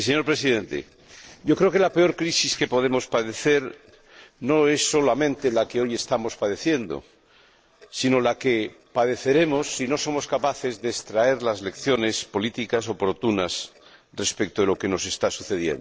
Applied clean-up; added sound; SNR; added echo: neural separator model SepFormer DNS4.